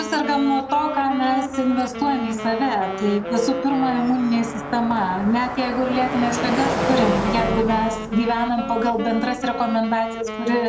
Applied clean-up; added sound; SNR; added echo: none; Car passing by + Wind instrument, woodwind instrument; 6 dB; none.